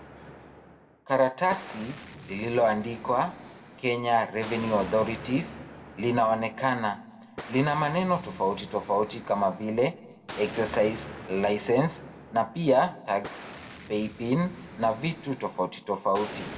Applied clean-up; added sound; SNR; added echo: none; Explosion; 16 dB; reverberation time 1.6 s.